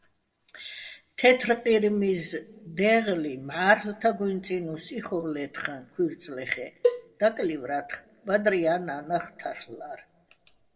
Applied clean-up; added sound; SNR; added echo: neural separator model SepFormer DNS4.